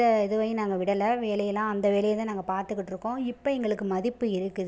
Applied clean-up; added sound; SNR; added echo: none; none; none; none.